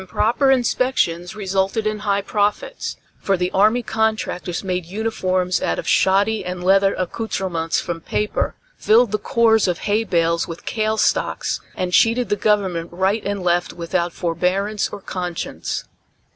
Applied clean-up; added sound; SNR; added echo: none; none; none; none.